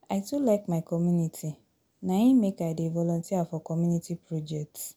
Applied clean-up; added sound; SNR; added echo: none; none; none; none.